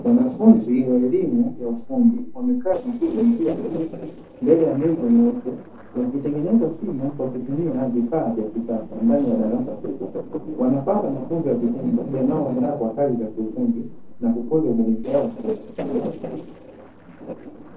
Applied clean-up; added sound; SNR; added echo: neural separator model SepFormer DNS4.